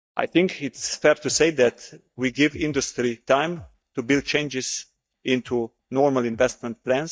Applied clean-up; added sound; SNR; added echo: neural mask model DeepFilterNet 3.